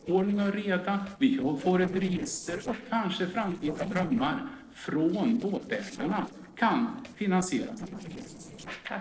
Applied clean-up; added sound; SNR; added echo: neural separator model SepFormer DNS4.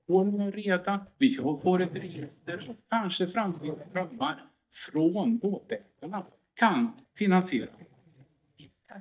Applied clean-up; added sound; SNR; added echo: neural mask model DeepFilterNet 3.